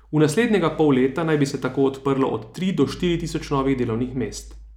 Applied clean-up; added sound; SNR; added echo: none; none; none; none.